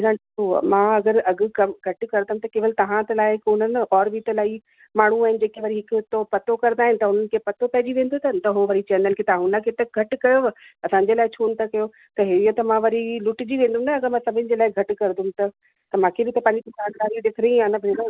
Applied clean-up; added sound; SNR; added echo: none; none; none; none.